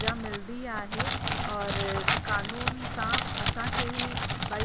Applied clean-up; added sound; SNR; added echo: none; Crackle; -5 dB; none.